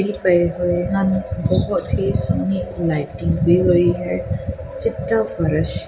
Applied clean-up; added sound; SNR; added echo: none; none; none; reverberation time 0.9 s.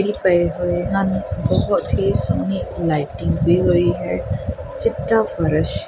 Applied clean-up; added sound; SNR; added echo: none; none; none; none.